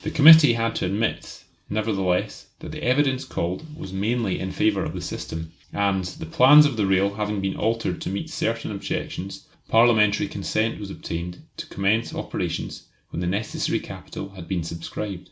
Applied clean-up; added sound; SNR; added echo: none; none; none; none.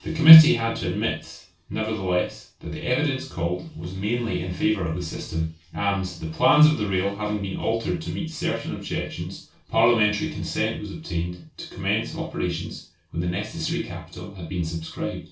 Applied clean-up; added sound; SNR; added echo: none; none; none; reverberation time 0.2 s.